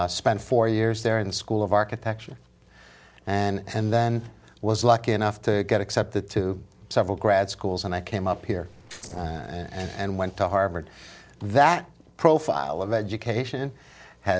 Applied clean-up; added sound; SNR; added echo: neural separator model SepFormer DNS4.